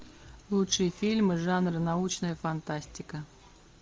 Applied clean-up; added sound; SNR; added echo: none; none; none; none.